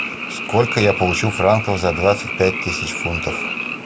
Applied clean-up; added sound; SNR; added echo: none; Frog; 6 dB; none.